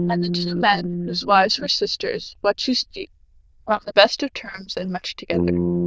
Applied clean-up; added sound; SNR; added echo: neural diffusion model UNIVERSE++.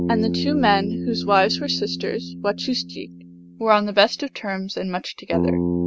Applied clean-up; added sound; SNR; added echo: none; Bass guitar; 5 dB; none.